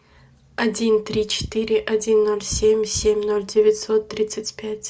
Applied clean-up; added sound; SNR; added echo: none; none; none; none.